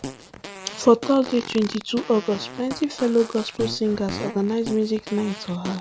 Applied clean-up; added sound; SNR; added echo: none; Fart; 13 dB; none.